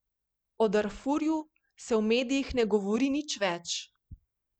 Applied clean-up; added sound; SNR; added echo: none; none; none; none.